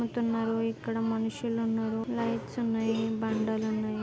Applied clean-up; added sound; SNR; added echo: none; none; none; none.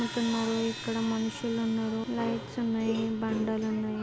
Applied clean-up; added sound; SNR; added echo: none; Crash cymbal; 14 dB; none.